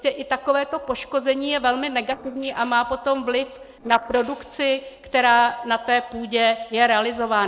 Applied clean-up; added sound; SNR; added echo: neural separator model SepFormer DNS4.